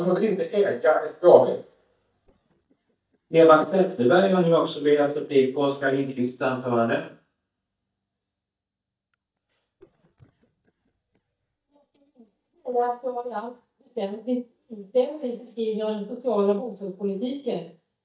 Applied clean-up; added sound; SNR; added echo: neural mask model DeepFilterNet 3.